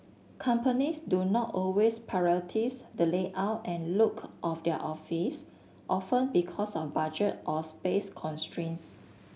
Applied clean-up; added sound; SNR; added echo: none; none; none; none.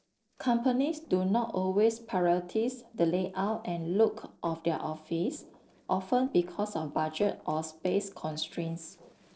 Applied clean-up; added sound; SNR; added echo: neural separator model SepFormer DNS4.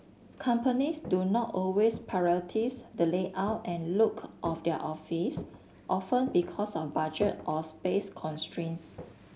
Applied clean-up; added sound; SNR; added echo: none; Walk, footsteps; 17 dB; none.